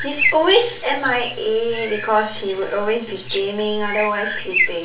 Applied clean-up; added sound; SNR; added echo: none; Bird; 6 dB; reverberation time 0.3 s.